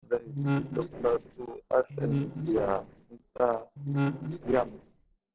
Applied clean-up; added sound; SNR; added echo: neural separator model SepFormer DNS4.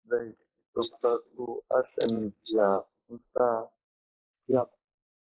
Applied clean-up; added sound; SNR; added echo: neural mask model Resemble Enhance denoiser.